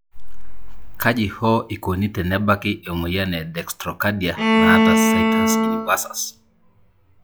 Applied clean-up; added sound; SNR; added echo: classical method log-MMSE.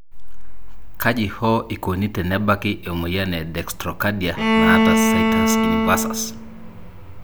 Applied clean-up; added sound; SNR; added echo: none; Bowed string instrument; -4 dB; none.